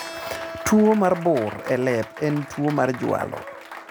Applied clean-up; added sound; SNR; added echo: none; Keyboard (musical) + Applause; 13 dB; none.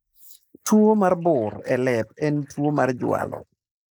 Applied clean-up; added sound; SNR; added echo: neural mask model Resemble Enhance denoiser.